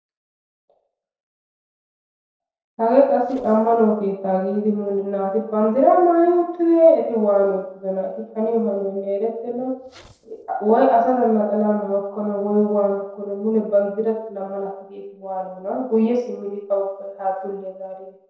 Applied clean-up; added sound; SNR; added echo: neural separator model SepFormer DNS4.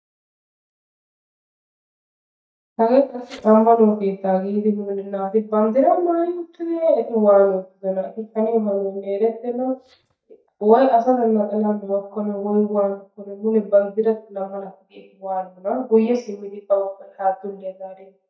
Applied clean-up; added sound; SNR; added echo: neural mask model DeepFilterNet 3.